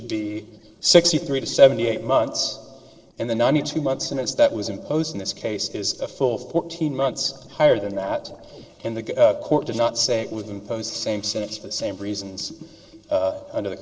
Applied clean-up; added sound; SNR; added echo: neural separator model SepFormer DNS4.